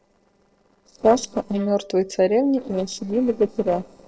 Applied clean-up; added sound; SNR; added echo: neural separator model SepFormer DNS4.